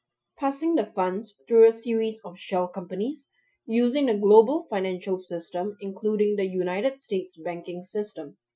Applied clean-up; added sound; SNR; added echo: classical method Wiener filter.